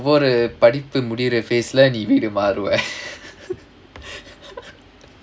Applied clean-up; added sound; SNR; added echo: none; none; none; none.